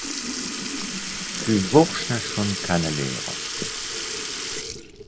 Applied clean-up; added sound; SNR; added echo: none; Sink (filling or washing) / Liquid; 4 dB; none.